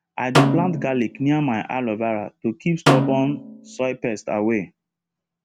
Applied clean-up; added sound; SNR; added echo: none; Snare drum; 1 dB; none.